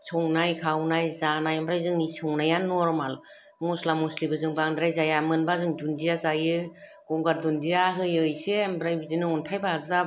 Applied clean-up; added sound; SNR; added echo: none; none; none; none.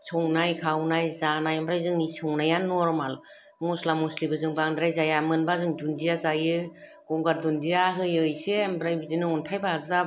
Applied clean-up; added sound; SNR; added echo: none; Ringtone; 20 dB; none.